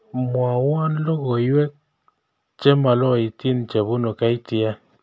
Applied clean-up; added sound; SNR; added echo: none; none; none; none.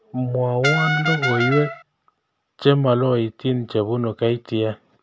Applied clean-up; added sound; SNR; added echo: none; Brass instrument; 2 dB; none.